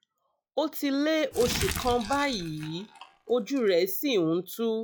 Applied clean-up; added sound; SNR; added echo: classical method log-MMSE.